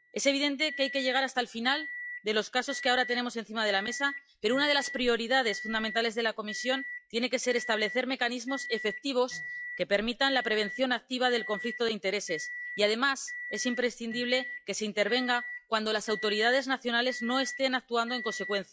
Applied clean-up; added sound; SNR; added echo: classical method log-MMSE.